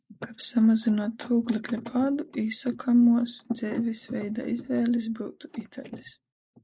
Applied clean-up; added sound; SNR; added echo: neural mask model Resemble Enhance denoiser.